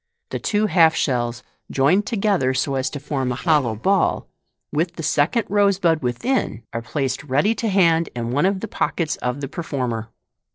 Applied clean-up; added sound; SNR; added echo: neural separator model SepFormer DNS4.